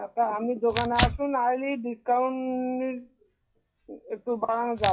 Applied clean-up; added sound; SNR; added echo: classical method WPE with log-MMSE.